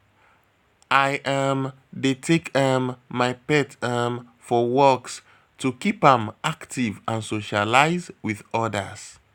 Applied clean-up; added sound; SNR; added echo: none; none; none; none.